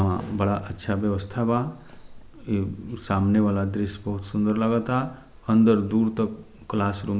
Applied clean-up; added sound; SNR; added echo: none; none; none; none.